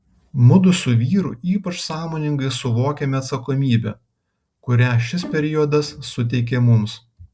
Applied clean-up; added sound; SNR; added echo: neural separator model SepFormer DNS4.